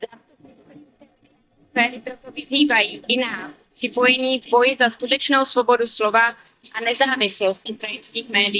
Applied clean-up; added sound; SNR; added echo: neural mask model DeepFilterNet 3.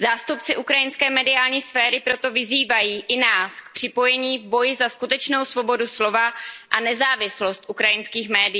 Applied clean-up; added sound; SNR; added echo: none; none; none; none.